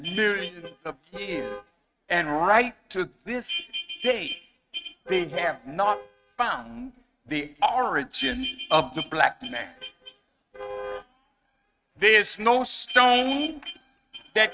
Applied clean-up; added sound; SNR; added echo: neural mask model RNNoise.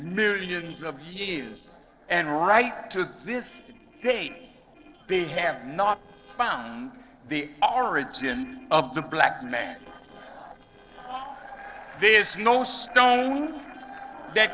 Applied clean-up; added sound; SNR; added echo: neural separator model SepFormer DNS4.